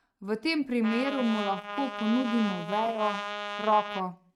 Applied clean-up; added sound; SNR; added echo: neural mask model RNNoise.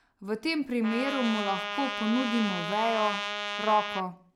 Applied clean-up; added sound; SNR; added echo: none; Trumpet; 5 dB; none.